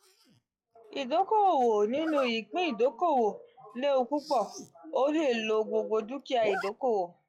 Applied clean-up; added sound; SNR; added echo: classical method log-MMSE.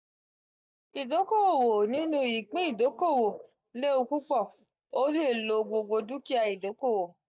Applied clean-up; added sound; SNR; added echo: neural mask model DeepFilterNet 3.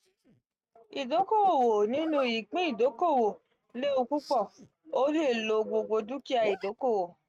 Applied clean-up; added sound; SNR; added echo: neural mask model RNNoise.